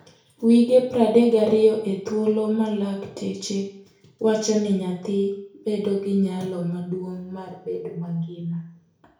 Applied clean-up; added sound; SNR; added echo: none; none; none; reverberation time 0.6 s.